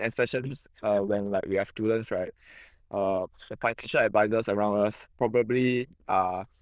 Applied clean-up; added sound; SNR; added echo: neural diffusion model UNIVERSE++.